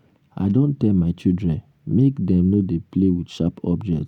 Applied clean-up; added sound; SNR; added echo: none; none; none; none.